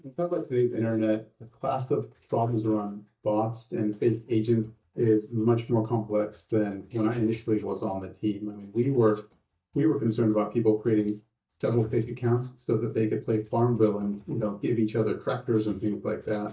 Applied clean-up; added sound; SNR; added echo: neural mask model DeepFilterNet 3.